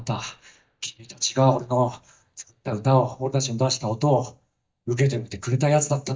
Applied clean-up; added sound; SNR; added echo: neural mask model DeepFilterNet 3.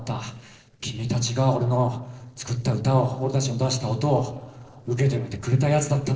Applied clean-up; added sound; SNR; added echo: neural separator model SepFormer DNS4.